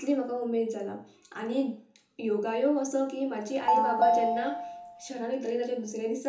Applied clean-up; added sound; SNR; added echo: none; Telephone; -2 dB; reverberation time 0.7 s.